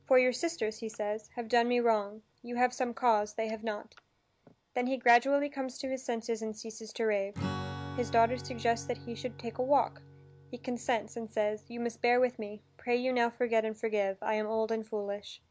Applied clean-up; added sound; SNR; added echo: none; Strum; 17 dB; none.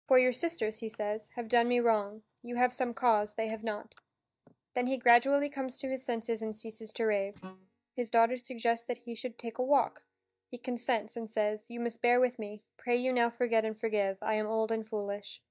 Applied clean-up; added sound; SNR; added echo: neural mask model DeepFilterNet 3.